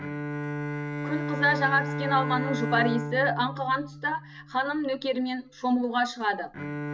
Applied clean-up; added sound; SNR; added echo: none; Bowed string instrument; 5 dB; none.